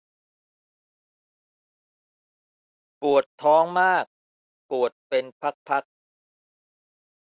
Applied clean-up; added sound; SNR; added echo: none; none; none; none.